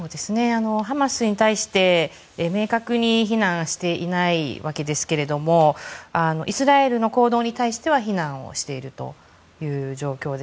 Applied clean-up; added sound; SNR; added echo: none; none; none; none.